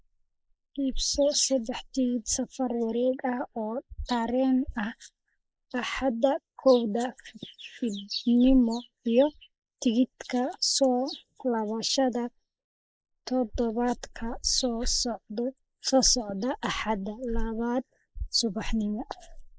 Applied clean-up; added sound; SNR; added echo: neural mask model Resemble Enhance denoiser.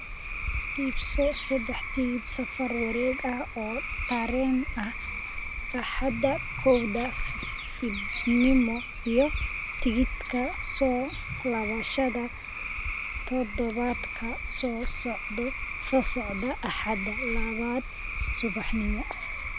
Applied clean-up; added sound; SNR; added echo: none; Cricket / Frog; 3 dB; none.